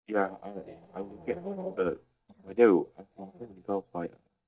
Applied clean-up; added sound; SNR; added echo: neural mask model DeepFilterNet 3.